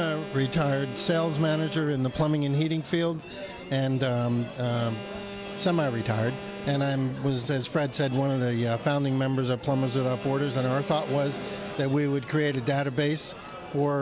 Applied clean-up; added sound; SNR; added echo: none; Alarm; 15 dB; none.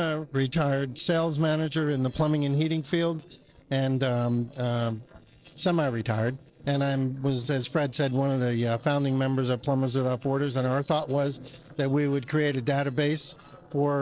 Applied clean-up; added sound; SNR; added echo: neural separator model SepFormer DNS4.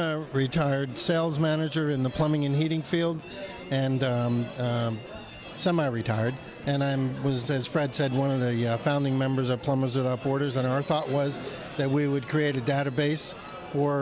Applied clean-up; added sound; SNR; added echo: none; none; none; none.